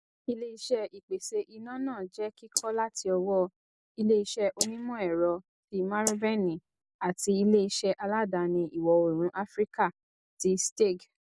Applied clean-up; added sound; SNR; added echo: neural mask model Resemble Enhance denoiser.